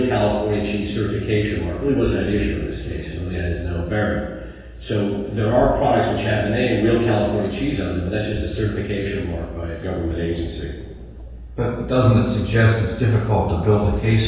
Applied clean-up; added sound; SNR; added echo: none; Ocean; 17 dB; reverberation time 1.2 s.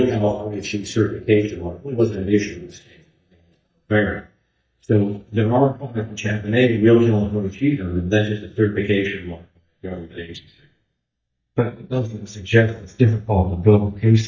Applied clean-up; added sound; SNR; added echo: neural mask model DeepFilterNet 3.